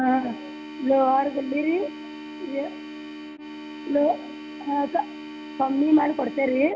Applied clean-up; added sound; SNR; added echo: none; Organ; 12 dB; none.